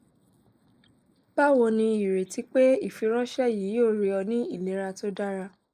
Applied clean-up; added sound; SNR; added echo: neural mask model Resemble Enhance denoiser.